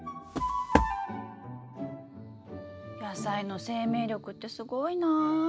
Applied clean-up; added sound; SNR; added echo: none; Walk, footsteps; -2 dB; none.